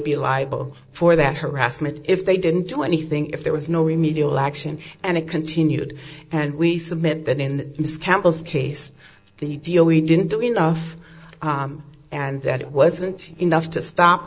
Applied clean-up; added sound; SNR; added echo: neural separator model SepFormer DNS4.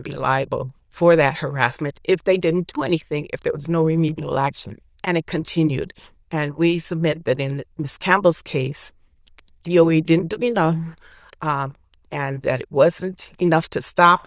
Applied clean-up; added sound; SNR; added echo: neural diffusion model UNIVERSE++.